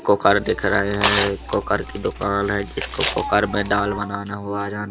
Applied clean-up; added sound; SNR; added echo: none; Tearing; 7 dB; none.